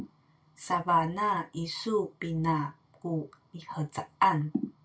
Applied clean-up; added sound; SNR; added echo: none; none; none; reverberation time 0.2 s.